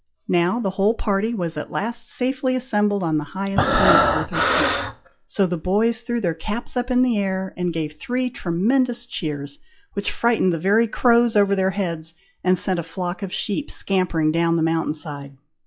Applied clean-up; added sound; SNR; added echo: classical method log-MMSE.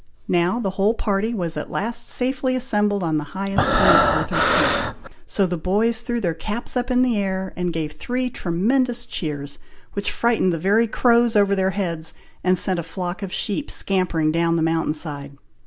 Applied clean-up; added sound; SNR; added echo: none; Breathing; -3 dB; none.